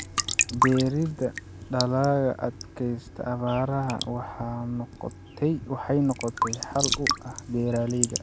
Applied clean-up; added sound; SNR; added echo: none; Raindrop / Drip / Trickle, dribble; 4 dB; none.